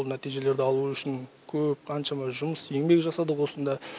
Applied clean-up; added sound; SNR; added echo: none; none; none; none.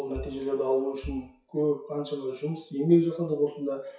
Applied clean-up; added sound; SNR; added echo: classical method WPE with log-MMSE.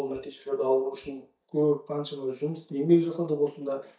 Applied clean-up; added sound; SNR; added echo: neural mask model DeepFilterNet 3.